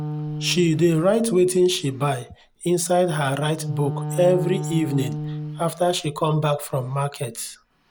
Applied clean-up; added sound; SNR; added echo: none; Wind instrument, woodwind instrument; 10 dB; none.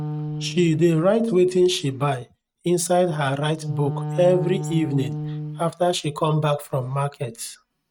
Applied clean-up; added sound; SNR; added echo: neural mask model RNNoise.